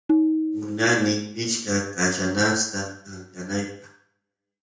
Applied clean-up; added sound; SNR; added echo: none; Tabla; 1 dB; reverberation time 0.5 s.